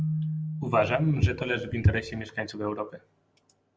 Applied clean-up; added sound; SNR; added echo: none; Keyboard (musical) + Walk, footsteps / Bird vocalization, bird call, bird song; 1 dB; none.